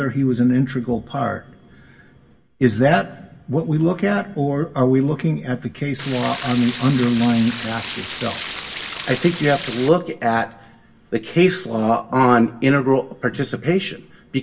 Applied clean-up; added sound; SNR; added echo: none; Stream; 11 dB; reverberation time 0.1 s.